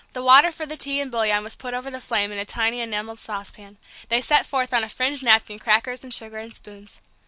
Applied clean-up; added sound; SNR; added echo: none; none; none; none.